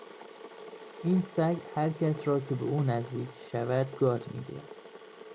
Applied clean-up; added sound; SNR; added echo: none; Boiling / Water; 15 dB; none.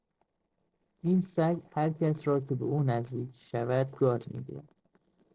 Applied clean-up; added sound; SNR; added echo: neural separator model SepFormer DNS4.